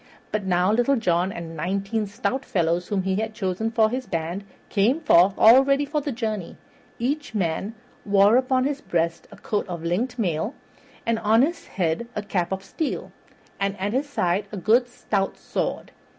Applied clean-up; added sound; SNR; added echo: none; none; none; none.